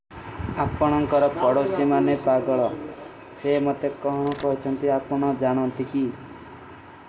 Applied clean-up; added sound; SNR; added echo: none; Mechanisms; 14 dB; reverberation time 1.2 s.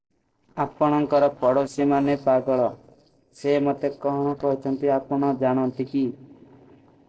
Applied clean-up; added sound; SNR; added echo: neural separator model SepFormer DNS4.